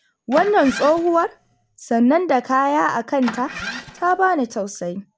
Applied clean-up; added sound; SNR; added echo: none; Engine starting; 14 dB; none.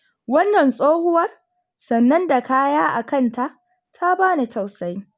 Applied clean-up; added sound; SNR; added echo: none; none; none; none.